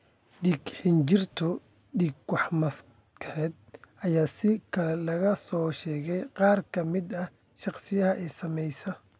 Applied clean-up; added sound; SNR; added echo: none; none; none; none.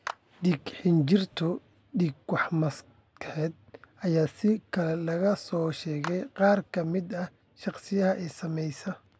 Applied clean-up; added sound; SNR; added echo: none; Clapping; 17 dB; none.